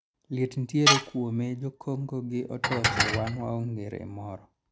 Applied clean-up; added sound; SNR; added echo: none; Dishes, pots, and pans + Tools; -2 dB; none.